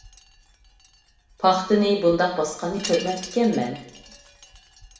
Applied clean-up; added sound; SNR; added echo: none; Wind chime; 17 dB; reverberation time 0.8 s.